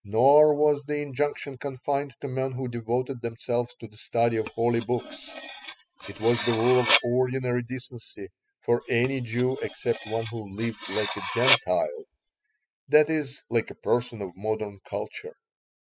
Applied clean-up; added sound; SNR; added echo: classical method spectral subtraction.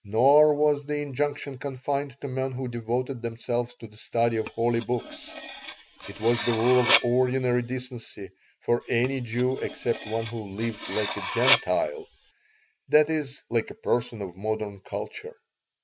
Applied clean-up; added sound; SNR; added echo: none; Cutlery, silverware; 1 dB; none.